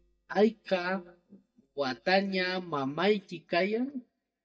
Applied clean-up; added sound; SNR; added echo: neural mask model DeepFilterNet 3.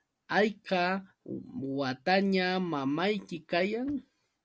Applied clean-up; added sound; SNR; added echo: none; none; none; none.